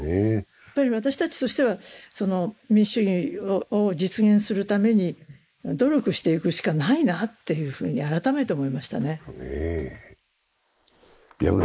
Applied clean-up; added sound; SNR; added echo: neural mask model Resemble Enhance denoiser.